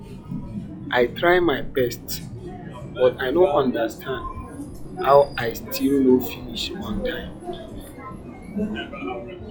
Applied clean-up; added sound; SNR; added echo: classical method log-MMSE.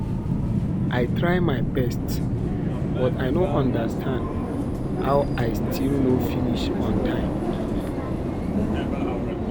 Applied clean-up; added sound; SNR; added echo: none; Subway, metro, underground; -4 dB; none.